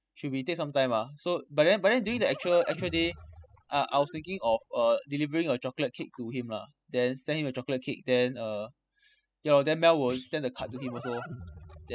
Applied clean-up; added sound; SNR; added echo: classical method spectral subtraction.